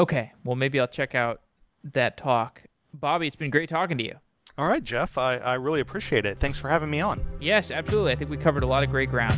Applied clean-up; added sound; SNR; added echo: none; none; none; none.